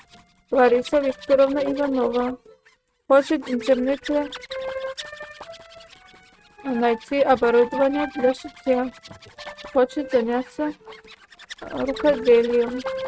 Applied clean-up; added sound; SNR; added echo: neural mask model RNNoise.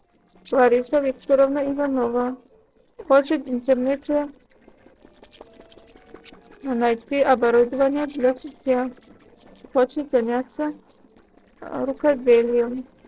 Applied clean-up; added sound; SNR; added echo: neural separator model SepFormer DNS4.